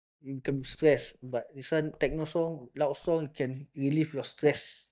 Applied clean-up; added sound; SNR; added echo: neural mask model DeepFilterNet 3.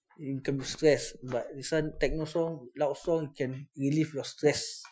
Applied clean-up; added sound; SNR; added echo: classical method Wiener filter.